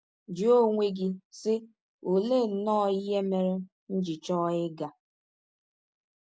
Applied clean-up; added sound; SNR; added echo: none; none; none; none.